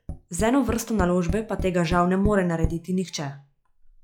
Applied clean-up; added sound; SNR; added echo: classical method log-MMSE.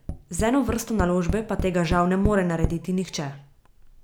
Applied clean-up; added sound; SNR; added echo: none; Tap; 7 dB; none.